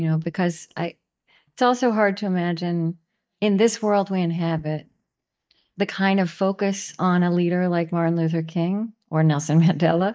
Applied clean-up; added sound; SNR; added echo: neural mask model DeepFilterNet 3.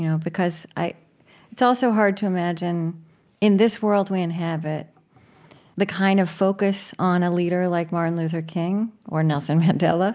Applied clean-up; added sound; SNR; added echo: none; none; none; none.